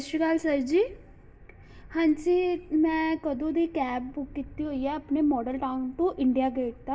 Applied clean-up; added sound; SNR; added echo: none; none; none; reverberation time 0.4 s.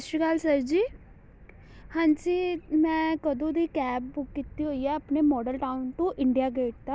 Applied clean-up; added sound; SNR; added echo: none; none; none; none.